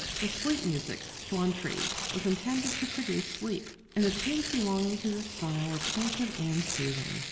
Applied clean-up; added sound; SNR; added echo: none; Tearing; 5 dB; reverberation time 1.6 s.